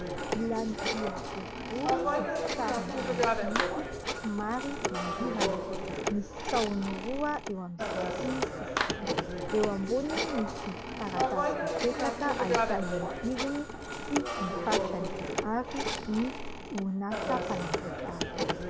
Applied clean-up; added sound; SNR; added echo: none; Telephone + Clapping; -2 dB; none.